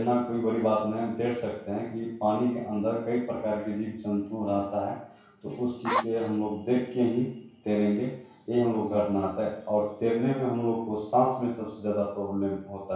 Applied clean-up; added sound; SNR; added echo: none; Zipper (clothing); 2 dB; reverberation time 0.6 s.